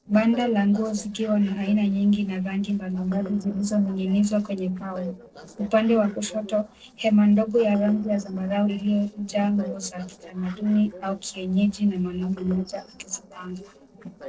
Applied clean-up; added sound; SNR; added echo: neural separator model SepFormer DNS4.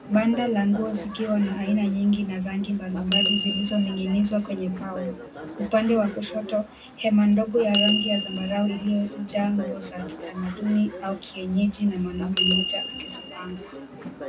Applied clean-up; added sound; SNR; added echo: none; Door / Bell; 4 dB; reverberation time 0.3 s.